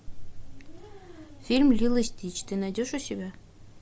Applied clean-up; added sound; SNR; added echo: none; none; none; none.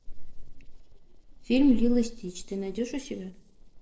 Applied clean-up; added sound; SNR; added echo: neural separator model SepFormer DNS4.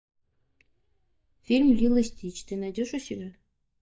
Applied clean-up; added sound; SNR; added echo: neural mask model DeepFilterNet 3.